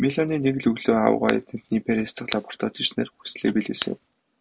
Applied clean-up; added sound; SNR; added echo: none; Crack; 16 dB; none.